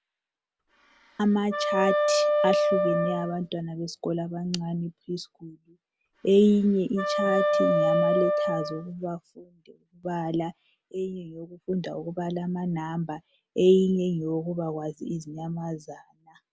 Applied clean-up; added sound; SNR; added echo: none; Wind instrument, woodwind instrument; -2 dB; none.